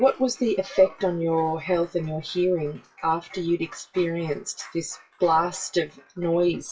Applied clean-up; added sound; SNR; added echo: classical method WPE with log-MMSE.